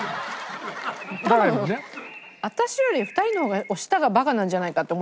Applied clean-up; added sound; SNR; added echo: none; Bird; 18 dB; none.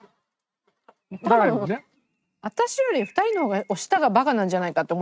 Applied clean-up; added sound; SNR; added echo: neural mask model RNNoise.